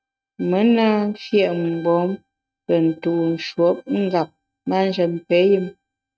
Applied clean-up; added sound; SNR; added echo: neural mask model RNNoise.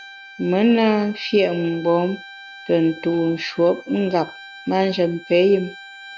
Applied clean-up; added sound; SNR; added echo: none; Bowed string instrument; 19 dB; none.